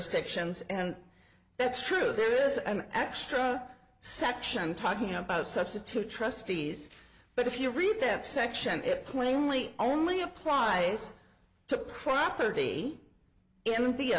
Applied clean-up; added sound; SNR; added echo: none; none; none; none.